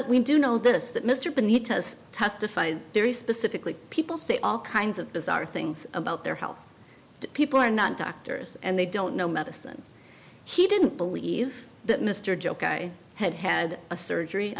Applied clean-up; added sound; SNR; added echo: none; none; none; none.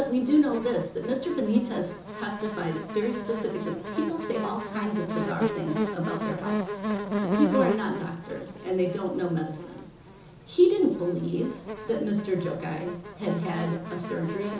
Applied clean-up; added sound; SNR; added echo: none; Buzz; 6 dB; reverberation time 0.7 s.